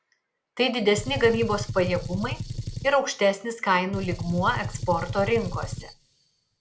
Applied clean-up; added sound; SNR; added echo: none; Gunshot, gunfire; 8 dB; none.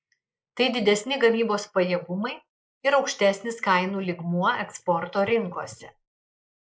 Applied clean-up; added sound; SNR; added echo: neural mask model Resemble Enhance denoiser.